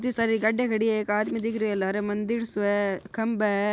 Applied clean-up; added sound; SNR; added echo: none; none; none; none.